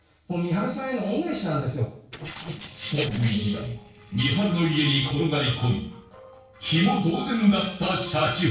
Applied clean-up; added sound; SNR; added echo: neural separator model SepFormer DNS4.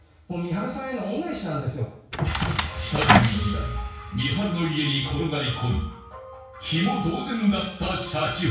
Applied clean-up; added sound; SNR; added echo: none; Door; -4 dB; reverberation time 0.6 s.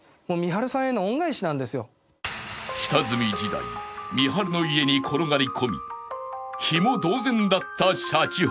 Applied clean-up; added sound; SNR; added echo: none; none; none; none.